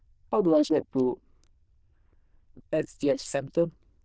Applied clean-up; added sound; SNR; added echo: neural diffusion model UNIVERSE++.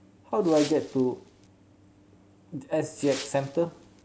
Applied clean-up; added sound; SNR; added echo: none; Wind; 15 dB; none.